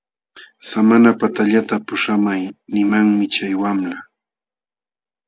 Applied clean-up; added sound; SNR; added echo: none; none; none; none.